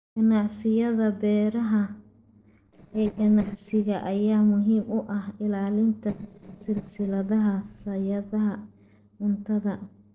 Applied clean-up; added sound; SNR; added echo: neural separator model SepFormer DNS4.